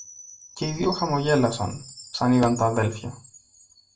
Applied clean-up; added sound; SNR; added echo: none; Chime; 17 dB; reverberation time 0.2 s.